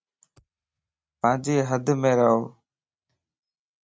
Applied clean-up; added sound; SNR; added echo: neural mask model RNNoise.